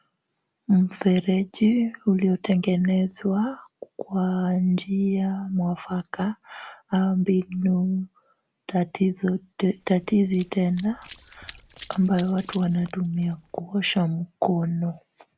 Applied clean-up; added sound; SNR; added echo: none; Run; 19 dB; none.